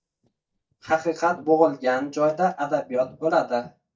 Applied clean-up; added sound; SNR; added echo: neural mask model DeepFilterNet 3.